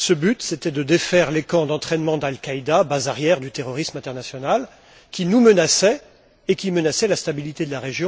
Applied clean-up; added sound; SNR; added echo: none; none; none; none.